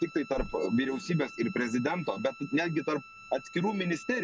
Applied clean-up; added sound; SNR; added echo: none; Bowed string instrument + Bird; 15 dB; none.